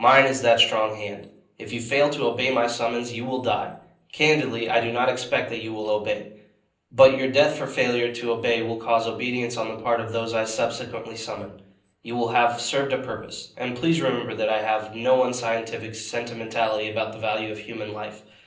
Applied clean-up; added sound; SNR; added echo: none; none; none; reverberation time 0.6 s.